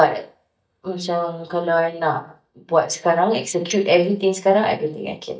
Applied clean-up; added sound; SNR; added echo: neural mask model DeepFilterNet 3.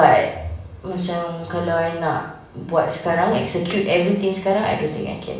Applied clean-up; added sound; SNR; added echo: none; Tambourine; 11 dB; reverberation time 0.6 s.